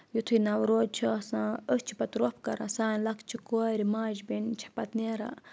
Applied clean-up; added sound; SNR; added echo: none; none; none; none.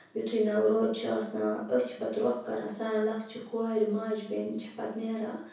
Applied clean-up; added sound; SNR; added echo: none; none; none; reverberation time 0.6 s.